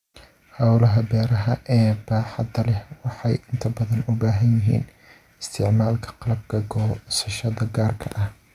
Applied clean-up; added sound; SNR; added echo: none; none; none; none.